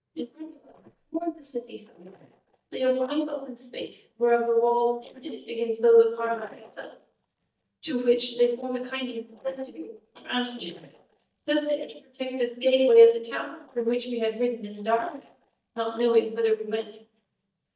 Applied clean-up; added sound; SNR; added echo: neural mask model DeepFilterNet 3.